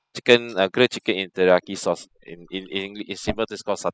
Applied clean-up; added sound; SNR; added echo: classical method spectral subtraction.